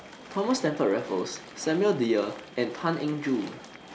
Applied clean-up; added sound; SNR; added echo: none; Train + Applause; 18 dB; none.